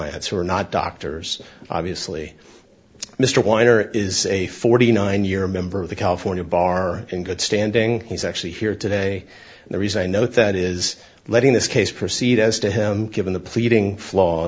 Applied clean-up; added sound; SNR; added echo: none; none; none; none.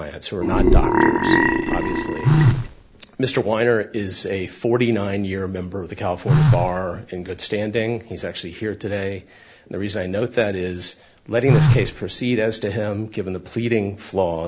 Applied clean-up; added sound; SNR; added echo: none; Telephone + Burping, eructation; -5 dB; none.